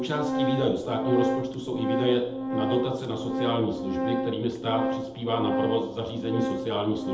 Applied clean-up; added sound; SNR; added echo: none; Organ; 2 dB; reverberation time 0.7 s.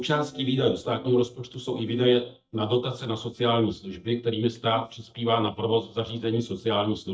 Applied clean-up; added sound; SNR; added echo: neural mask model DeepFilterNet 3.